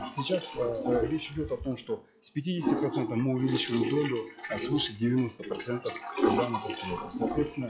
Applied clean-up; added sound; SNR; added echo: classical method log-MMSE.